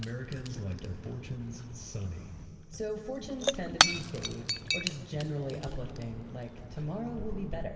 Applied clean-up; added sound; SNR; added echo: none; Shatter / Crushing; 0 dB; reverberation time 2.5 s.